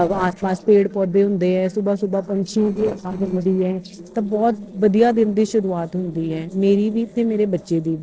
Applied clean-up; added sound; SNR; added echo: neural separator model SepFormer DNS4.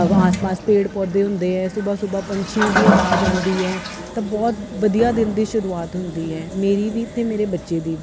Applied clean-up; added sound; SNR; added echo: none; Toilet flush; 3 dB; none.